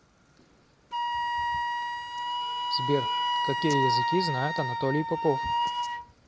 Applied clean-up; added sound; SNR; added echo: none; Wind instrument, woodwind instrument; -2 dB; none.